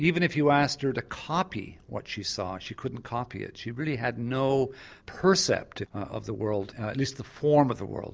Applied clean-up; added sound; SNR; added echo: none; none; none; none.